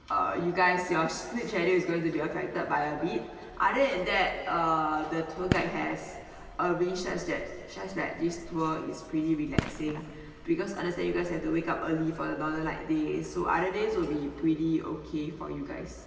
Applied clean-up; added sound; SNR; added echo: none; Fireworks; 10 dB; reverberation time 2.3 s.